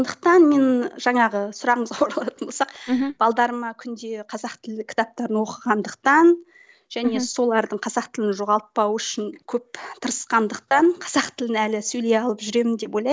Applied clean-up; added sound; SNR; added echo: none; none; none; none.